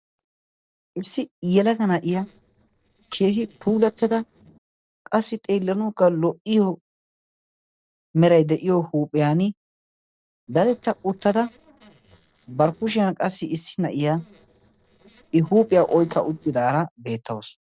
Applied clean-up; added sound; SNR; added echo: neural separator model SepFormer DNS4.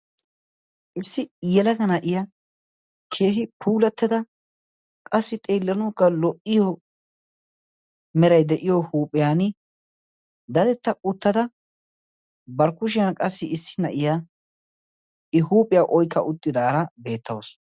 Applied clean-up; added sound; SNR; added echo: none; none; none; none.